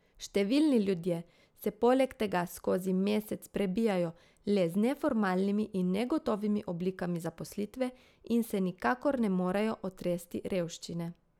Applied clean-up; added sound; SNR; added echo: none; none; none; none.